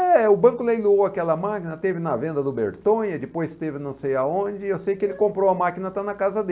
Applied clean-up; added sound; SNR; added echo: none; none; none; none.